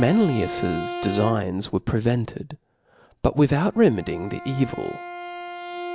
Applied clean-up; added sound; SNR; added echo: none; Bowed string instrument; 11 dB; none.